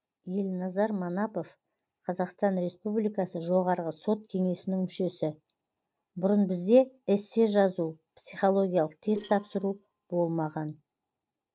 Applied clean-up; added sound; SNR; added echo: neural separator model SepFormer DNS4.